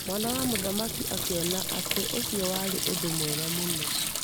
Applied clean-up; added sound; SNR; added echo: none; Sink (filling or washing) / Water tap, faucet; -2 dB; none.